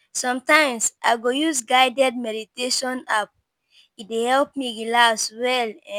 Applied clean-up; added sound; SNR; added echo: none; none; none; none.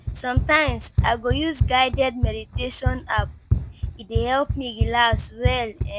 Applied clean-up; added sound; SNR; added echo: none; Run; 1 dB; none.